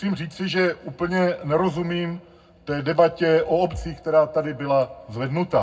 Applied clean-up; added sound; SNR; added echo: none; none; none; reverberation time 0.3 s.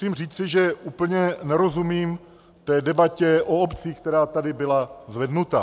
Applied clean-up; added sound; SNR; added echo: none; none; none; none.